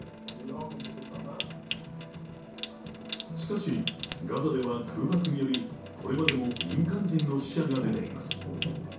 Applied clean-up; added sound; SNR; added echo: none; Trickle, dribble / Sink (filling or washing) / Water tap, faucet; 8 dB; reverberation time 0.6 s.